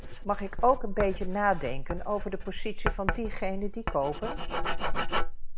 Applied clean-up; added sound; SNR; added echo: none; Writing; -2 dB; none.